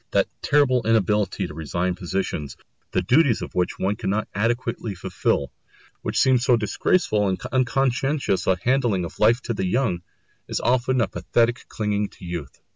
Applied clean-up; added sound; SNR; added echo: none; none; none; none.